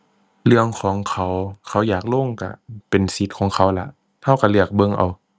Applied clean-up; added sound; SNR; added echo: none; none; none; none.